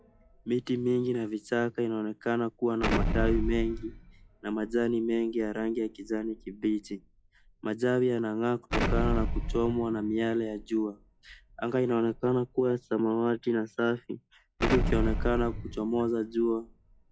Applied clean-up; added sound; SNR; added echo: classical method log-MMSE.